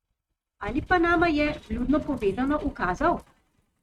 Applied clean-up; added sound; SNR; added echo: neural mask model RNNoise.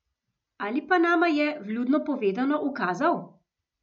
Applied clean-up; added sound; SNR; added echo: none; none; none; none.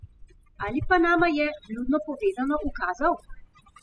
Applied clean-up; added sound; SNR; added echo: classical method spectral subtraction.